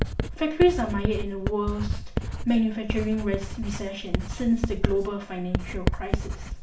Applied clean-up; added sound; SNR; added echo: none; Writing; 2 dB; reverberation time 0.4 s.